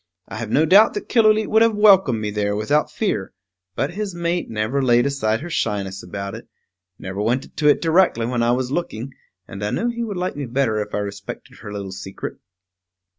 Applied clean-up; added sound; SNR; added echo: none; none; none; none.